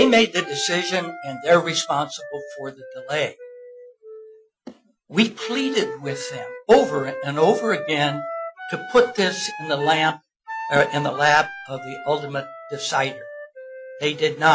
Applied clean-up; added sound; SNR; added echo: classical method Wiener filter.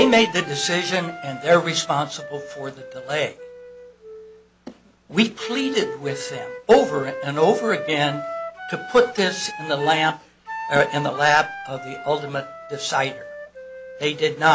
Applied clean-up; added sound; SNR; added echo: none; Wind instrument, woodwind instrument; 12 dB; none.